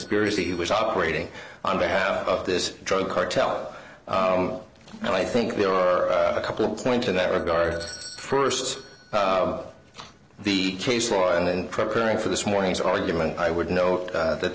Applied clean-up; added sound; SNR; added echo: neural separator model SepFormer DNS4.